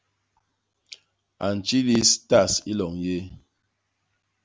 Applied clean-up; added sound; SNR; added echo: none; none; none; none.